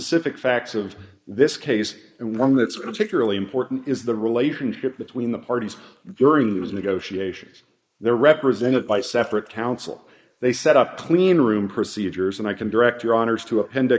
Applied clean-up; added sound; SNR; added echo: neural mask model Resemble Enhance denoiser.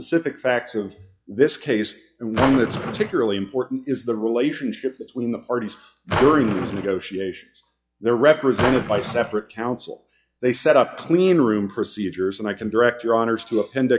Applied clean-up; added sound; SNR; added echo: classical method log-MMSE.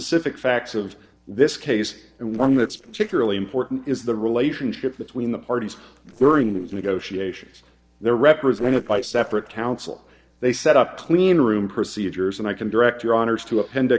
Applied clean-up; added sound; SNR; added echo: neural separator model SepFormer DNS4.